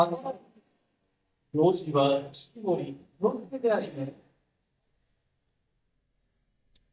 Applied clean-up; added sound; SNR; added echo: neural mask model DeepFilterNet 3.